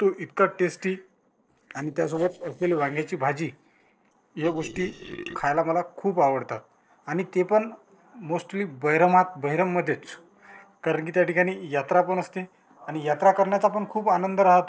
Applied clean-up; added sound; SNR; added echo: neural separator model SepFormer DNS4.